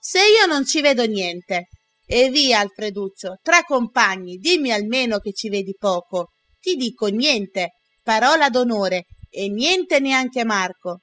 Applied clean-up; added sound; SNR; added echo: classical method spectral subtraction.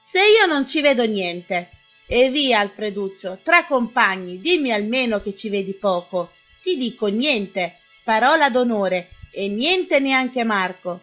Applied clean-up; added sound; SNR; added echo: classical method log-MMSE.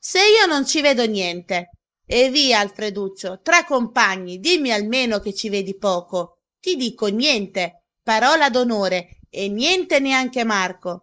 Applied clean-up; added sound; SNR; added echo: neural mask model Resemble Enhance denoiser.